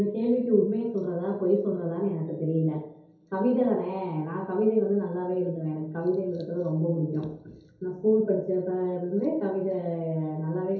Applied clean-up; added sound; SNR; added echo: none; none; none; reverberation time 1.2 s.